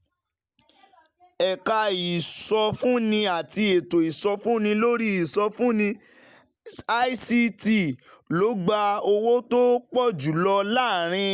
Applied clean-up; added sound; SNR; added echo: none; none; none; none.